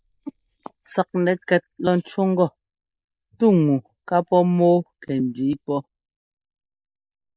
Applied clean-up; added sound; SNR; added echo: neural mask model Resemble Enhance denoiser.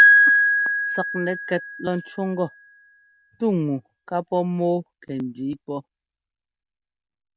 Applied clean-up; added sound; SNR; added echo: none; Piano; -4 dB; none.